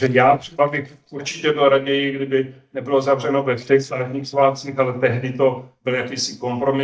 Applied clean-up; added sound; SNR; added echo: neural mask model DeepFilterNet 3.